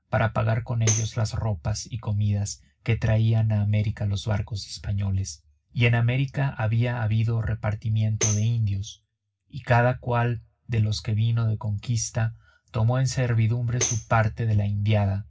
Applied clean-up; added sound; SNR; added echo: none; Tambourine; 10 dB; reverberation time 0.4 s.